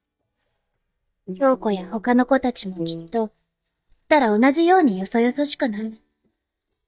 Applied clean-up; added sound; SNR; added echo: neural mask model DeepFilterNet 3.